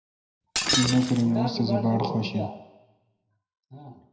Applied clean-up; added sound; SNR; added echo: none; Shatter; 4 dB; reverberation time 0.7 s.